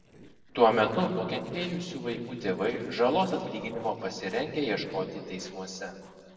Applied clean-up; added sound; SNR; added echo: neural separator model SepFormer DNS4.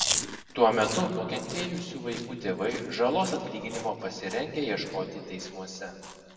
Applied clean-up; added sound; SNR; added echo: none; Chewing, mastication; 8 dB; reverberation time 2.0 s.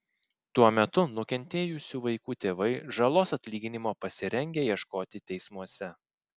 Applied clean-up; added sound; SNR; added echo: none; none; none; none.